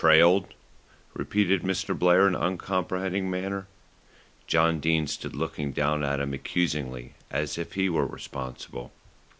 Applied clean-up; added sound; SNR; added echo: none; none; none; none.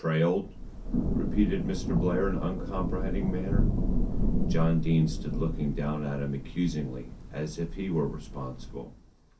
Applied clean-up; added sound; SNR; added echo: none; Thunder / Rain; -1 dB; reverberation time 0.3 s.